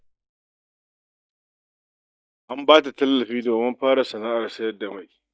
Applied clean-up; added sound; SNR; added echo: neural mask model DeepFilterNet 3.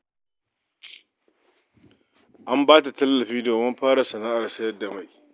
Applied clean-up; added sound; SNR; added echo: none; none; none; none.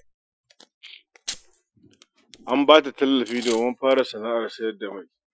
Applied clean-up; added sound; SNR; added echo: classical method Wiener filter.